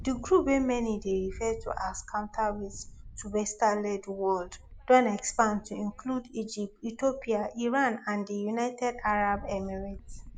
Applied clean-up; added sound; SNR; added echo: none; Wind; 17 dB; none.